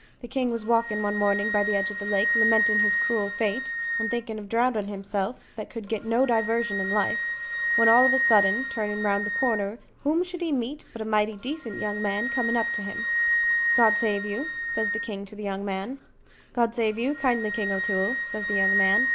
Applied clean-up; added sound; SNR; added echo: none; Wind instrument, woodwind instrument; 1 dB; none.